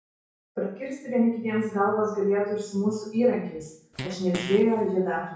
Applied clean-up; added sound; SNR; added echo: none; Fart; 11 dB; reverberation time 0.6 s.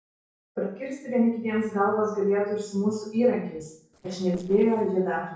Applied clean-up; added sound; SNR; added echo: neural separator model SepFormer DNS4.